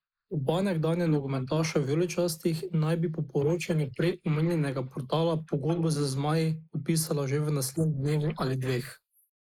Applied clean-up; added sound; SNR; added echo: neural mask model Resemble Enhance denoiser.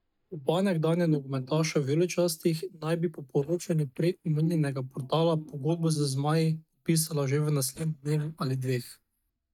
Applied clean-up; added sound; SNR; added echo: neural mask model DeepFilterNet 3.